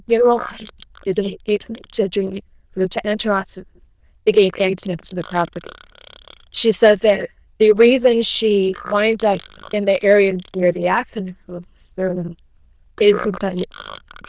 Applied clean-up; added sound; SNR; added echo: neural diffusion model UNIVERSE++.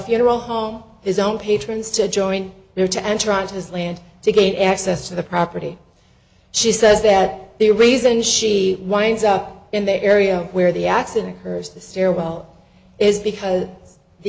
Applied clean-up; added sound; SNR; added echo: none; none; none; none.